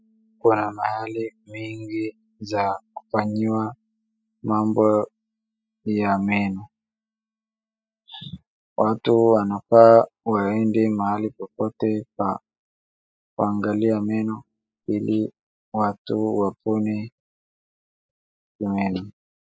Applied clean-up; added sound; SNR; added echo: classical method spectral subtraction.